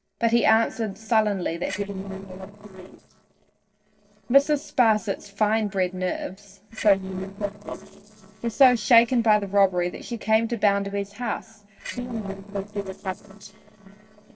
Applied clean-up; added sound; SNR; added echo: neural separator model SepFormer DNS4.